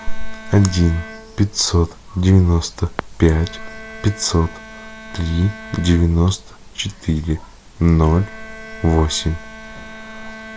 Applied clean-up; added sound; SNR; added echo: none; Bowed string instrument; 19 dB; none.